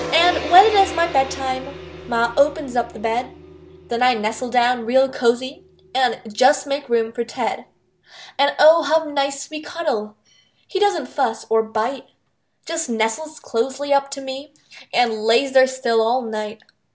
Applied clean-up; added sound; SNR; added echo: none; Gong; 17 dB; none.